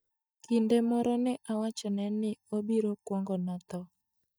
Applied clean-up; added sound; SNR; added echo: neural mask model DeepFilterNet 3.